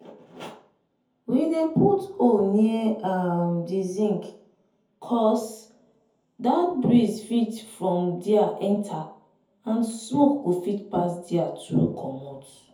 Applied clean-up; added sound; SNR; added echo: none; none; none; reverberation time 0.5 s.